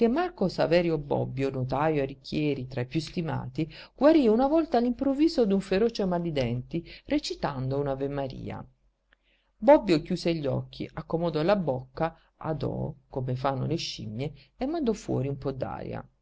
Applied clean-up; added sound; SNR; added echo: none; none; none; none.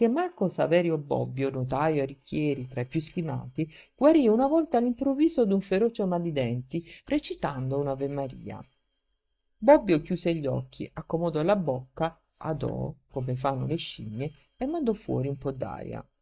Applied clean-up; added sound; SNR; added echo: neural mask model DeepFilterNet 3.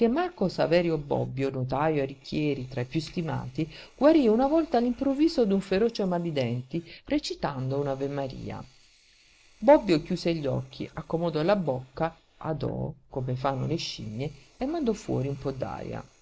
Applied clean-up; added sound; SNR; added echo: neural mask model Resemble Enhance denoiser.